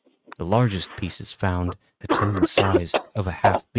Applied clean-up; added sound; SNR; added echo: neural mask model RNNoise.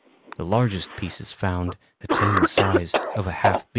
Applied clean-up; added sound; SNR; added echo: none; Cough; 0 dB; none.